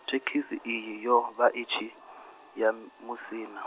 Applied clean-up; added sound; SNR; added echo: none; none; none; none.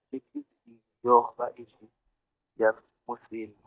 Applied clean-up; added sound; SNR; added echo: neural mask model DeepFilterNet 3.